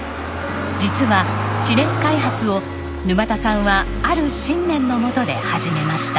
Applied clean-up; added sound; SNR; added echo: none; Motor vehicle (road); 4 dB; none.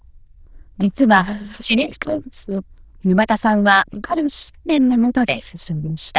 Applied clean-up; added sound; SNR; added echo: neural diffusion model UNIVERSE++.